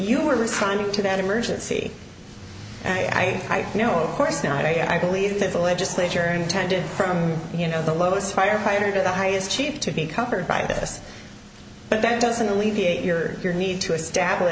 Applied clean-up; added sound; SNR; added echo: none; none; none; none.